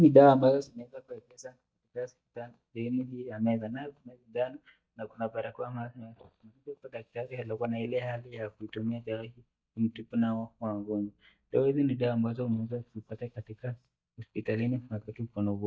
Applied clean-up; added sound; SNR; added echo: neural mask model DeepFilterNet 3.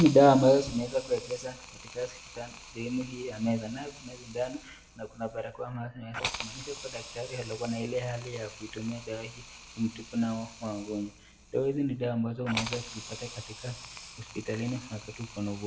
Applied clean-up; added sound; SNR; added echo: none; Hiss; 13 dB; reverberation time 1.1 s.